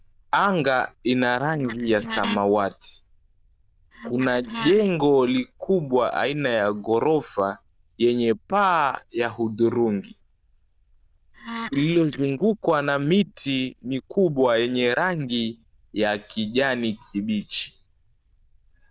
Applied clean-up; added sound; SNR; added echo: neural diffusion model UNIVERSE++.